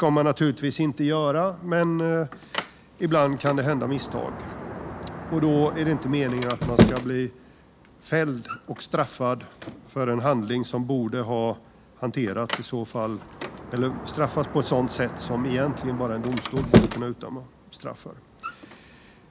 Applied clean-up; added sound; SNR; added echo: none; Sliding door; 5 dB; none.